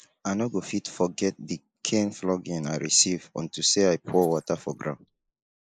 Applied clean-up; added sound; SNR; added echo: neural mask model Resemble Enhance denoiser.